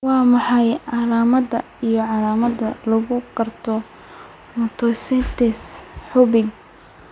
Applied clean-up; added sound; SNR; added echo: none; none; none; none.